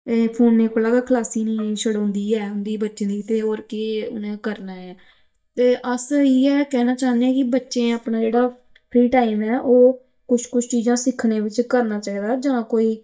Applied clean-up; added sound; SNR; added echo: neural mask model DeepFilterNet 3.